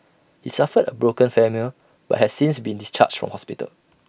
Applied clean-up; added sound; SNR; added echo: none; none; none; none.